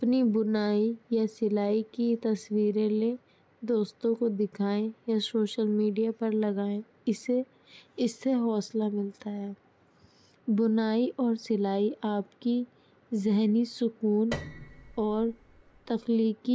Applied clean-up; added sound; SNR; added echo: none; Piano; 14 dB; none.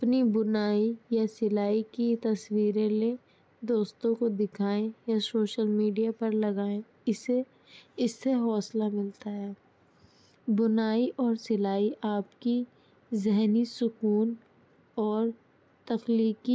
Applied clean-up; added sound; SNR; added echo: none; none; none; none.